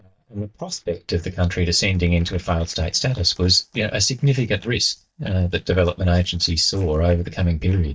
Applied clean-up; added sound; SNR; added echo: neural mask model DeepFilterNet 3.